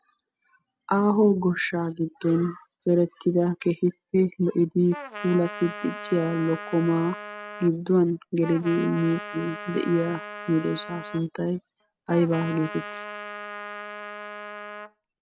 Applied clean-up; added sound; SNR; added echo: none; Trumpet; 12 dB; none.